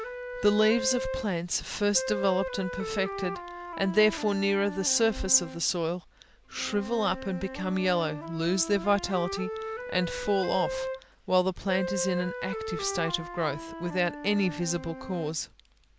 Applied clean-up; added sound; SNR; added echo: none; Wind instrument, woodwind instrument; 8 dB; none.